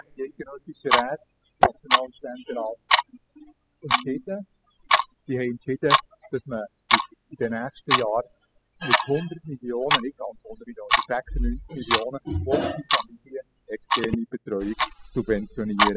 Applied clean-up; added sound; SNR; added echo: classical method spectral subtraction.